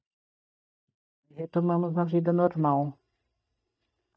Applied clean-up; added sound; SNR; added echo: neural mask model DeepFilterNet 3.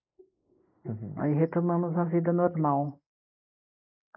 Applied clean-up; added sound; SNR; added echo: neural mask model Resemble Enhance denoiser.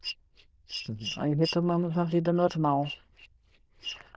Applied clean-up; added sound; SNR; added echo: neural diffusion model UNIVERSE++.